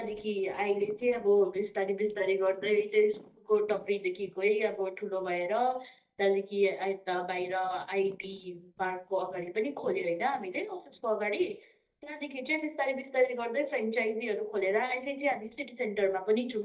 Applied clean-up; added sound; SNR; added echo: neural mask model DeepFilterNet 3.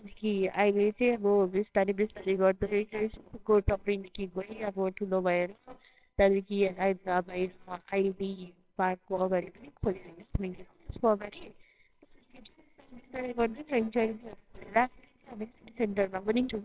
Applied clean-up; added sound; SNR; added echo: neural separator model SepFormer WHAMR!.